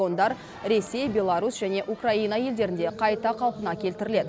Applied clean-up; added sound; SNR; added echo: none; none; none; none.